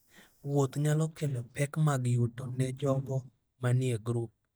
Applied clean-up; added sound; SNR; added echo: neural mask model DeepFilterNet 3.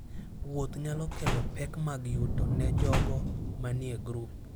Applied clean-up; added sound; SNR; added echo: none; Thunder + Slam; -4 dB; none.